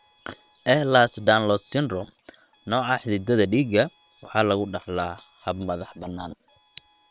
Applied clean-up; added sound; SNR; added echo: neural separator model SepFormer WHAM!.